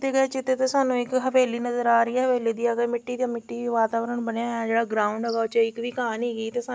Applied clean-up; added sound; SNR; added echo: none; none; none; none.